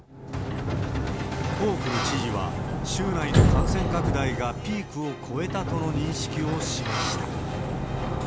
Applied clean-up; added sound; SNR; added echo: none; Sliding door; -4 dB; none.